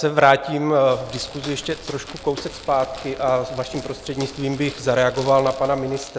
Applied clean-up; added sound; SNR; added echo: none; Walk, footsteps + Rattle; 17 dB; none.